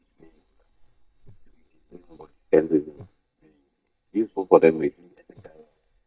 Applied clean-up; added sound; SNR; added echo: neural mask model DeepFilterNet 3.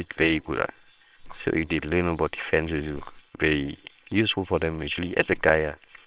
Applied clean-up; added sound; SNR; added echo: neural separator model SepFormer WHAMR!.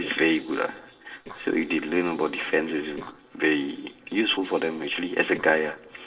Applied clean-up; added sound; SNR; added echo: neural separator model SepFormer DNS4.